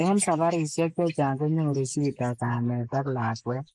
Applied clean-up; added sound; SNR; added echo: neural mask model Resemble Enhance denoiser.